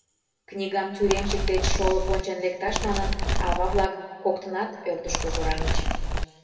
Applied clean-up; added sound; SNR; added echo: none; Animal; -3 dB; reverberation time 2.1 s.